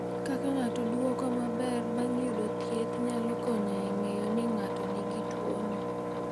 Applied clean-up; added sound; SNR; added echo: none; Engine; -1 dB; none.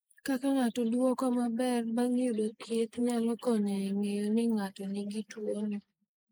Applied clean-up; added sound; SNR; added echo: neural mask model Resemble Enhance denoiser.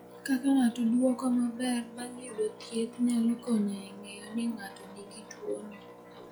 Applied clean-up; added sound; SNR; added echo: classical method log-MMSE.